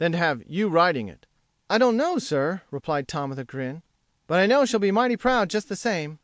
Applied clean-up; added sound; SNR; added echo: none; none; none; none.